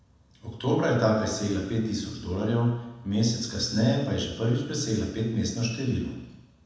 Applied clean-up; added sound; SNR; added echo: none; none; none; reverberation time 1.0 s.